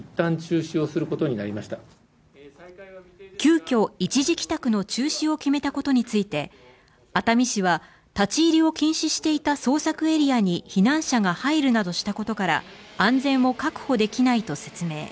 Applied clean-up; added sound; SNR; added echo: none; none; none; none.